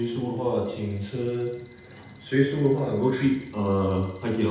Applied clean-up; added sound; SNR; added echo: none; Alarm; 14 dB; reverberation time 0.8 s.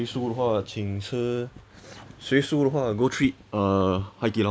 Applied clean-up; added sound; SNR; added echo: none; none; none; none.